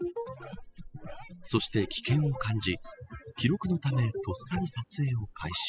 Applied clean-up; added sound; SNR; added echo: classical method spectral subtraction.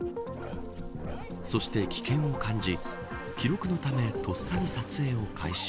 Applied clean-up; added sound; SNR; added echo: none; Bark; 10 dB; none.